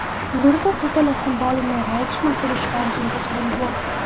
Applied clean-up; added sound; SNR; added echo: none; Traffic noise, roadway noise; 3 dB; none.